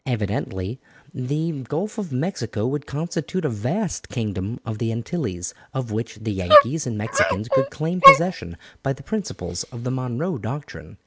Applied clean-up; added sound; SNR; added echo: none; Dog; -5 dB; none.